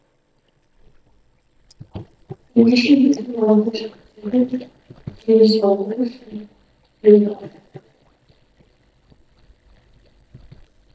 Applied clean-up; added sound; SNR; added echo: neural mask model DeepFilterNet 3.